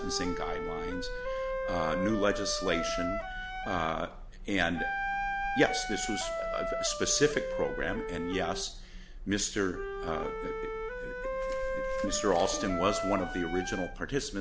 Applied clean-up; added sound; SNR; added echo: none; Wind instrument, woodwind instrument; 3 dB; none.